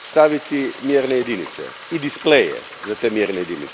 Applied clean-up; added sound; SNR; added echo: none; Frying (food); 16 dB; none.